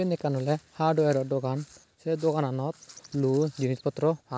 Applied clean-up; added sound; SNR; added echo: none; none; none; none.